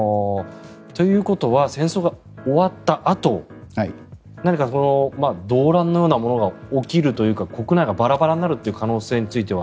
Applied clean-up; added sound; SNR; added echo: none; none; none; none.